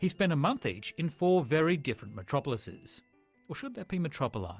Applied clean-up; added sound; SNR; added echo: none; none; none; none.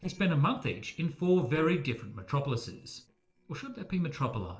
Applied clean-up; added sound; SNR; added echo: neural separator model SepFormer DNS4.